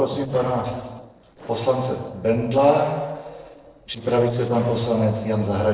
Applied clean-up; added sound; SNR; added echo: neural separator model SepFormer DNS4.